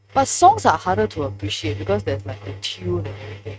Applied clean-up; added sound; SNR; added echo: neural mask model RNNoise.